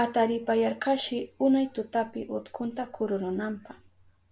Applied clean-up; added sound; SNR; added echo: none; none; none; none.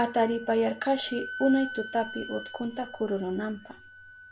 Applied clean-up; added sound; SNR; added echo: none; Wind instrument, woodwind instrument; 13 dB; none.